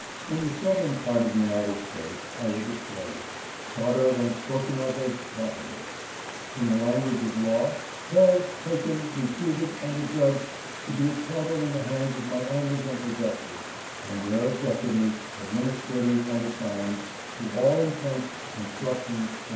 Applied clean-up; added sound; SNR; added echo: none; Stream; 10 dB; reverberation time 0.6 s.